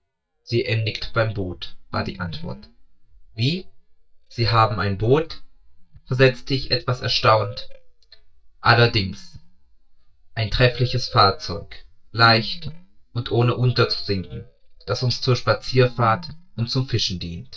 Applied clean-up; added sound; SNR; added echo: neural mask model DeepFilterNet 3.